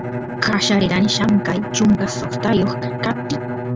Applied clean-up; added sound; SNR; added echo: none; Bowed string instrument; 6 dB; none.